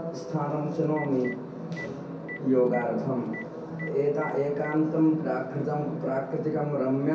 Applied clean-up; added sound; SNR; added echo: none; Telephone; 19 dB; reverberation time 0.6 s.